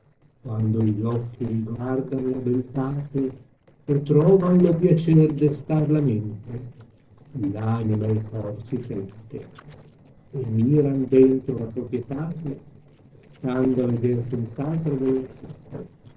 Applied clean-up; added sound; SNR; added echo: neural separator model SepFormer DNS4.